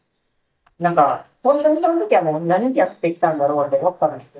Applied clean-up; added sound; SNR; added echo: neural mask model DeepFilterNet 3.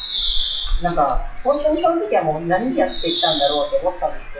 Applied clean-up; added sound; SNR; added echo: classical method WPE with log-MMSE.